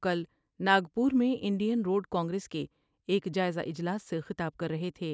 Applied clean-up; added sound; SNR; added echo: none; none; none; none.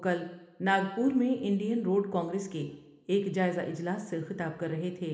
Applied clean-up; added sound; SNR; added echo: none; none; none; reverberation time 0.7 s.